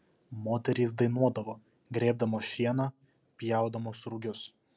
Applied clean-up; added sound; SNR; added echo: none; none; none; none.